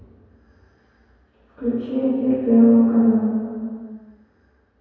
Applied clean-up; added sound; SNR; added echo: none; none; none; reverberation time 2.2 s.